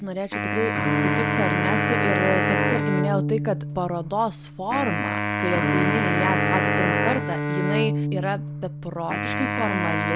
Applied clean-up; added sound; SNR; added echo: none; Wind instrument, woodwind instrument + Bowed string instrument; -4 dB; none.